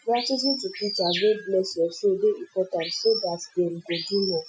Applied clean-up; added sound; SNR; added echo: classical method Wiener filter.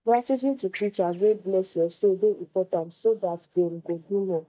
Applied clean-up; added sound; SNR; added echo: neural mask model DeepFilterNet 3.